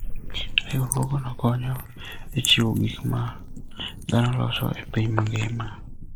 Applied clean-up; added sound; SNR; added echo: neural mask model Resemble Enhance denoiser.